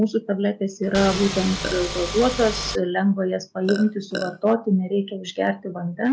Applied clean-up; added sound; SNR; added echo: none; Engine / Car + Burping, eructation; 7 dB; none.